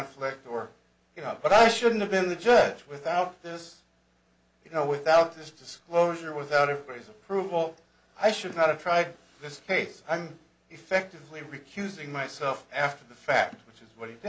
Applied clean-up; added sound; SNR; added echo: none; none; none; none.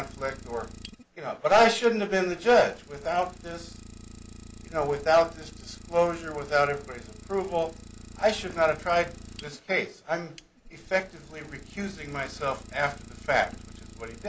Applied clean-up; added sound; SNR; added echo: none; Idling; 17 dB; none.